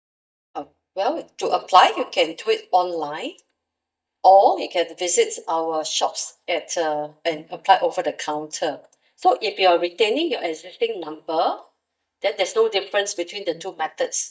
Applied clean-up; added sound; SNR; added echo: neural mask model DeepFilterNet 3.